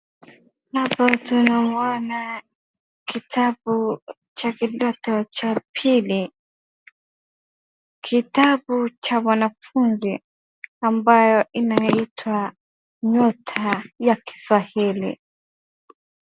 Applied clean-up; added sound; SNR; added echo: none; none; none; none.